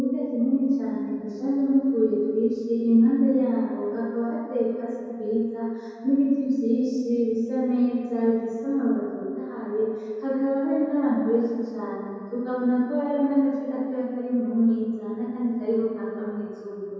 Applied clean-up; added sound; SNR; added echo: none; none; none; reverberation time 2.2 s.